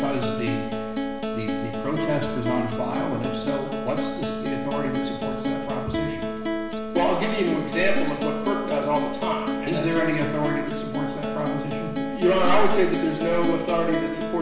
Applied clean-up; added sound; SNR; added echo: none; Acoustic guitar; 3 dB; reverberation time 0.9 s.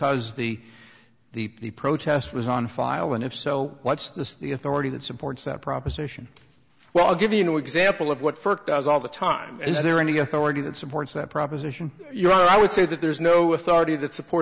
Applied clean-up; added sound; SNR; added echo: none; none; none; none.